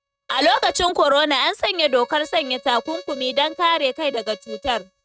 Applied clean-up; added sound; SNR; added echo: neural mask model RNNoise.